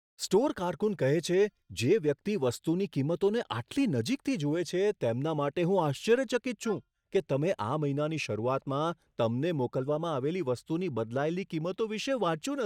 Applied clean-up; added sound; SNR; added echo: neural mask model DeepFilterNet 3.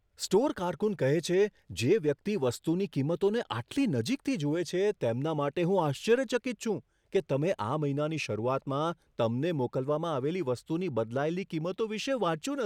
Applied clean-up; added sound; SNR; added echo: none; none; none; none.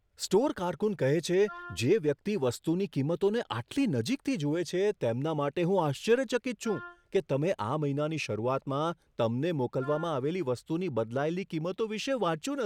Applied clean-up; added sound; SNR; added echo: none; Wind instrument, woodwind instrument; 18 dB; none.